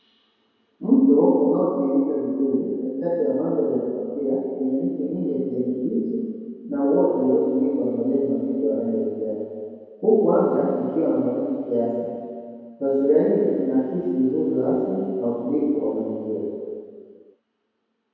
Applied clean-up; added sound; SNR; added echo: none; none; none; reverberation time 2.2 s.